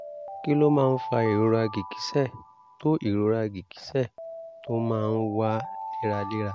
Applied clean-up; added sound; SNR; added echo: none; Alarm; 11 dB; none.